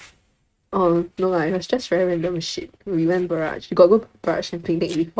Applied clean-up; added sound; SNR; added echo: neural mask model RNNoise.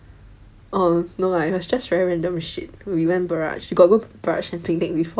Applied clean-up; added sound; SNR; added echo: none; none; none; none.